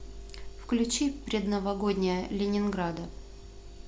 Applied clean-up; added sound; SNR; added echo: none; none; none; none.